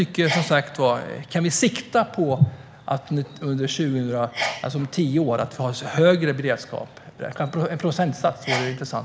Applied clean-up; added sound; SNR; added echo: none; Sneeze; 13 dB; none.